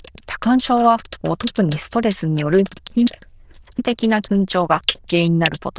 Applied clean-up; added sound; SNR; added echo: neural diffusion model UNIVERSE++.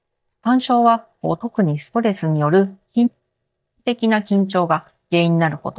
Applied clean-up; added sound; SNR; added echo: neural mask model DeepFilterNet 3.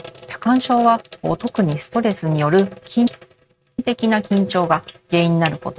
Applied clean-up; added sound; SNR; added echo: neural mask model RNNoise.